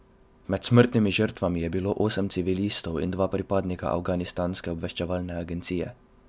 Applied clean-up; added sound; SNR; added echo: none; none; none; none.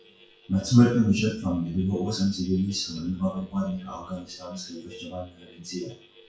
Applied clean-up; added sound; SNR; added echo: classical method WPE with log-MMSE.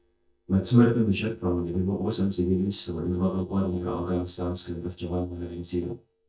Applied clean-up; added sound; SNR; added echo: neural mask model DeepFilterNet 3.